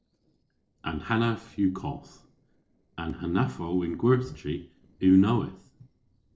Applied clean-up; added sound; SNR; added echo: neural separator model SepFormer DNS4.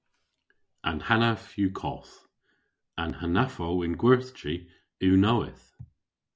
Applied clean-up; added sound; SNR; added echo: none; none; none; none.